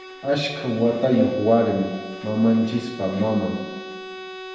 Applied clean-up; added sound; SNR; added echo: none; Bowed string instrument; 15 dB; reverberation time 1.0 s.